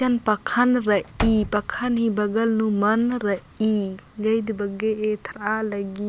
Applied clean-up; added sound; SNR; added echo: none; Slam / Wood; 11 dB; none.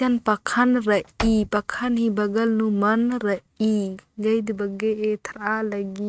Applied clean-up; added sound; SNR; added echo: neural mask model RNNoise.